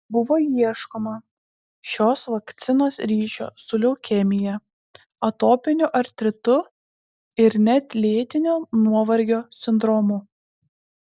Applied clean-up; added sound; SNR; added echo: none; none; none; none.